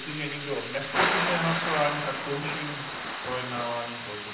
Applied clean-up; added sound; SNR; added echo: none; Thunder / Rain; -1 dB; reverberation time 0.6 s.